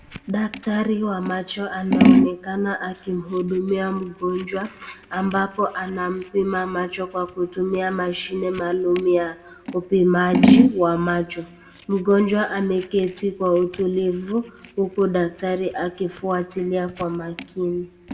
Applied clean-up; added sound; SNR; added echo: none; Scissors; 3 dB; reverberation time 0.8 s.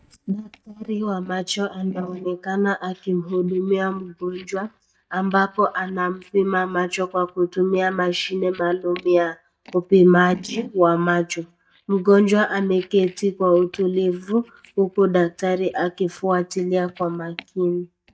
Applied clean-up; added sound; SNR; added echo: neural mask model DeepFilterNet 3.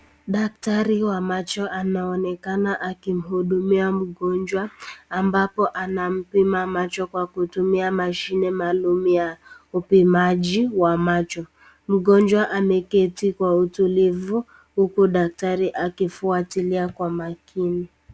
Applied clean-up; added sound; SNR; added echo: none; none; none; none.